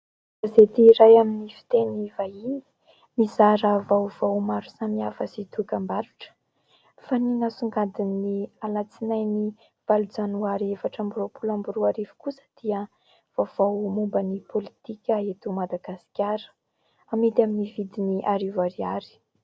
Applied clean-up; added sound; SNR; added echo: none; none; none; none.